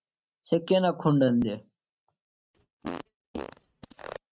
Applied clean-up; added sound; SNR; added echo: neural mask model RNNoise.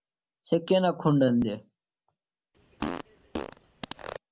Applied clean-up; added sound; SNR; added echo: none; Fart; 9 dB; none.